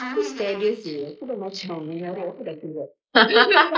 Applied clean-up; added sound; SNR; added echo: neural mask model Resemble Enhance denoiser.